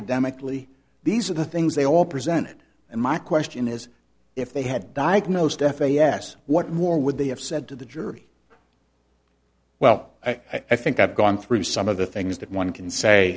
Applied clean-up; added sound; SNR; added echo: none; none; none; none.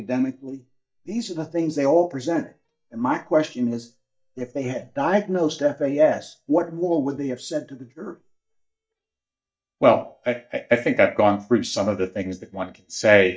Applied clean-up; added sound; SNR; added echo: neural mask model DeepFilterNet 3.